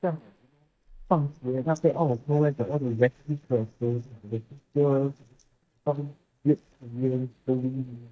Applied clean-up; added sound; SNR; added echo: neural mask model DeepFilterNet 3.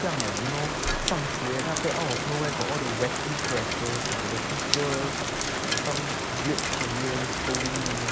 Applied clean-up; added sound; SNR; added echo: none; Rain; -3 dB; none.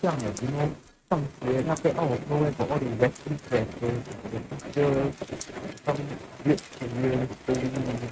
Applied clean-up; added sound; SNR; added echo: neural mask model RNNoise.